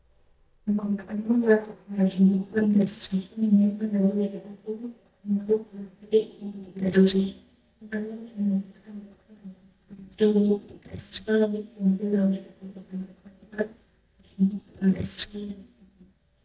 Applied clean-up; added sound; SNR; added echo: neural mask model DeepFilterNet 3.